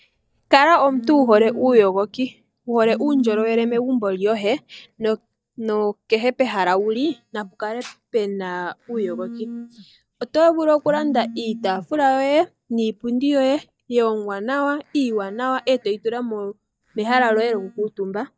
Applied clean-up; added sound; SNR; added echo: neural mask model DeepFilterNet 3.